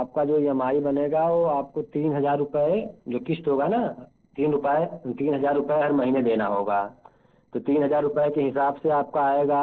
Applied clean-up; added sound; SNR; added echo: neural separator model SepFormer DNS4.